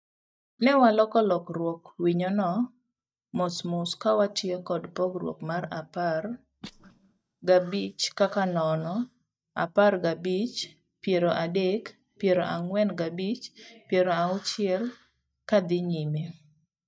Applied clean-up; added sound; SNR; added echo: neural mask model DeepFilterNet 3.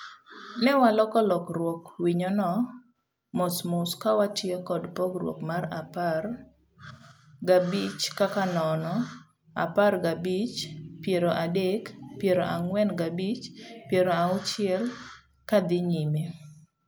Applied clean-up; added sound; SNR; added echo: none; none; none; none.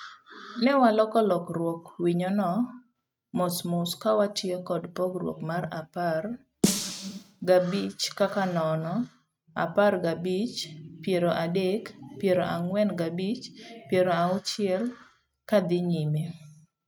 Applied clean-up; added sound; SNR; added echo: neural mask model RNNoise.